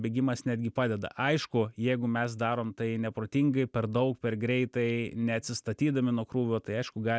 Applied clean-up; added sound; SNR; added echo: none; none; none; none.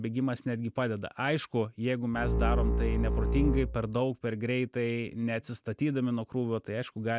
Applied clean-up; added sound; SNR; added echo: none; Bowed string instrument; -3 dB; none.